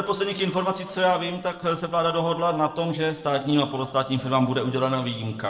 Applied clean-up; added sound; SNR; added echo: neural separator model SepFormer DNS4.